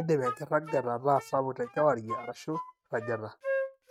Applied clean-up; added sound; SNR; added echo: neural mask model RNNoise.